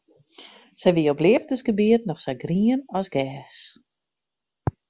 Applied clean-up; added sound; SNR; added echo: none; none; none; none.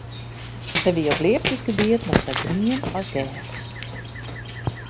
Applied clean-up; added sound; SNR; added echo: none; Run; 3 dB; none.